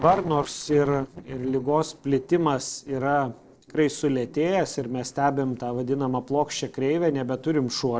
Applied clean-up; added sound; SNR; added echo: neural separator model SepFormer DNS4.